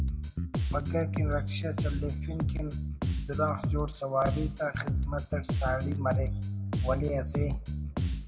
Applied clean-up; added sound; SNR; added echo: none; Bass guitar; -3 dB; reverberation time 0.7 s.